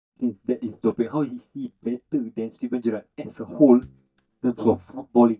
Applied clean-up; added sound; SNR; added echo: neural mask model DeepFilterNet 3.